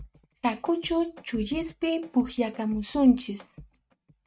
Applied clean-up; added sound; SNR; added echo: neural mask model RNNoise.